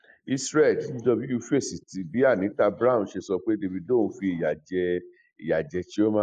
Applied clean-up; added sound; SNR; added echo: neural mask model Resemble Enhance denoiser.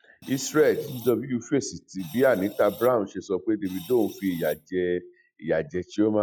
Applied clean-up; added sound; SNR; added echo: classical method log-MMSE.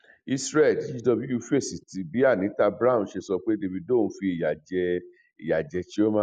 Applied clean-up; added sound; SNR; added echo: none; none; none; none.